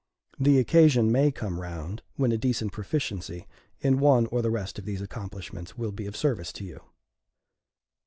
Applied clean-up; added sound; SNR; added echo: none; none; none; none.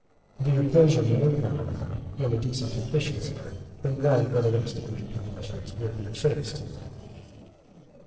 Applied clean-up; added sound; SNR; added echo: neural separator model SepFormer DNS4.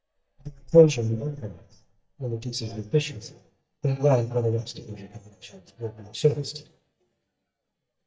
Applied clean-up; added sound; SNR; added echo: neural mask model DeepFilterNet 3.